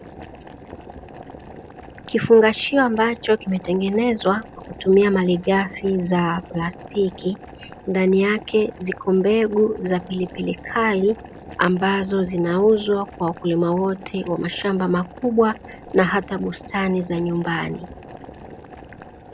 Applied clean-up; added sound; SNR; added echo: none; Boiling; 18 dB; none.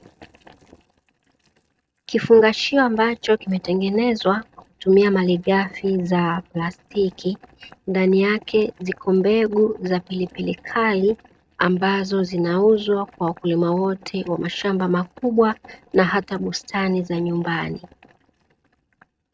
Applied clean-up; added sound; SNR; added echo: neural mask model RNNoise.